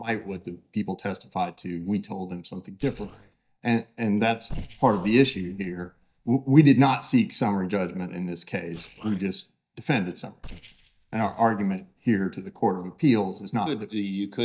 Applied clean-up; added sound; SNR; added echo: neural mask model DeepFilterNet 3.